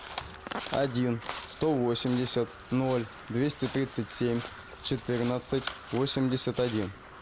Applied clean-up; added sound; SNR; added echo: none; Crow; 11 dB; none.